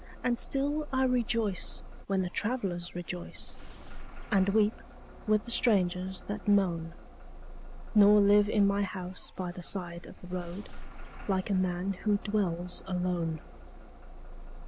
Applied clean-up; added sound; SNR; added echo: none; Engine starting / Bus; 12 dB; none.